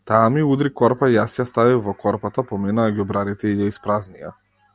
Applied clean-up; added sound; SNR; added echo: none; none; none; none.